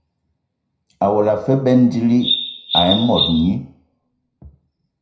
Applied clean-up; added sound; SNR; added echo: none; Bird vocalization, bird call, bird song; 2 dB; reverberation time 0.5 s.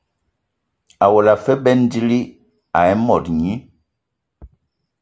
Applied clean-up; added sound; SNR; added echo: none; none; none; none.